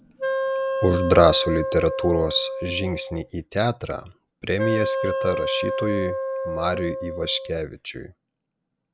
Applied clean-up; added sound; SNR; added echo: none; Wind instrument, woodwind instrument; 2 dB; none.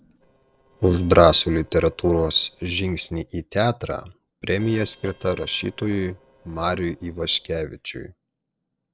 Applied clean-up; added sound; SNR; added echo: neural separator model SepFormer DNS4.